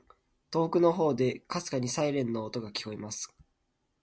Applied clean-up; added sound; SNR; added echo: none; none; none; none.